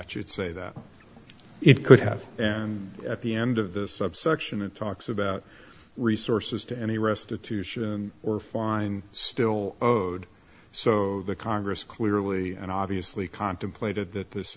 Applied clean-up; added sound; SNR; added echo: none; none; none; none.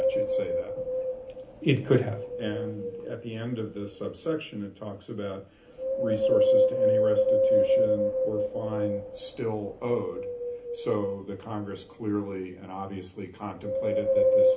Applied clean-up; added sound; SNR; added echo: none; Wind; -5 dB; reverberation time 0.3 s.